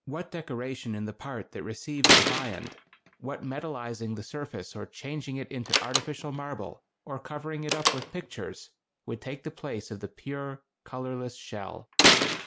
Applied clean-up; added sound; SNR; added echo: none; Slam; -4 dB; none.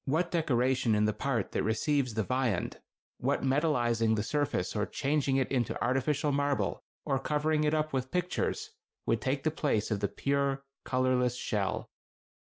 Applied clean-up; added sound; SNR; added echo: none; none; none; none.